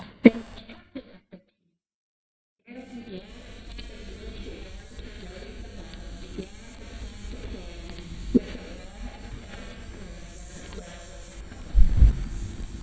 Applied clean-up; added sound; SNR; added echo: neural mask model DeepFilterNet 3.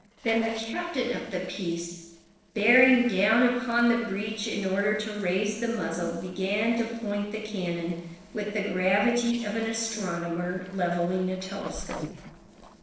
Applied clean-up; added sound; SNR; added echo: neural separator model SepFormer DNS4.